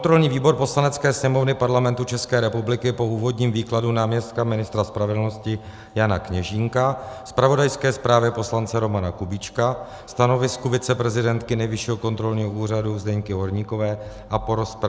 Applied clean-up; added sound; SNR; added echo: none; none; none; none.